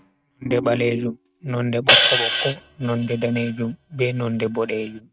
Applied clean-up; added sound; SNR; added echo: neural mask model RNNoise.